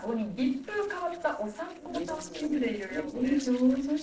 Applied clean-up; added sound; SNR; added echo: neural separator model SepFormer DNS4.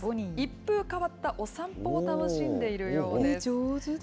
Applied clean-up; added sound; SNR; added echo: none; none; none; none.